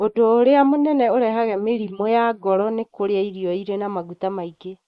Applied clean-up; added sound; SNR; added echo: neural mask model Resemble Enhance denoiser.